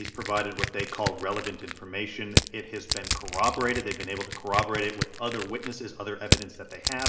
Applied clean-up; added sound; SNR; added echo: none; Crushing; 0 dB; reverberation time 1.4 s.